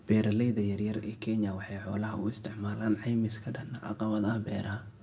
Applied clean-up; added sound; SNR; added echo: none; none; none; reverberation time 0.3 s.